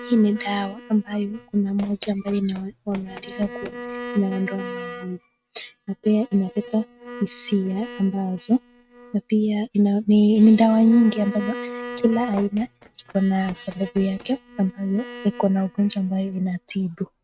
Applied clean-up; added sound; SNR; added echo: neural mask model RNNoise.